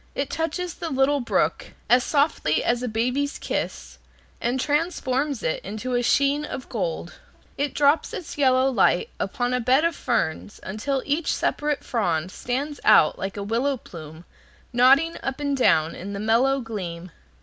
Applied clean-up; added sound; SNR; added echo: none; none; none; none.